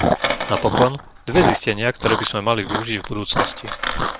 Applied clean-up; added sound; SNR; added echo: none; Chewing, mastication + Coin (dropping); 1 dB; none.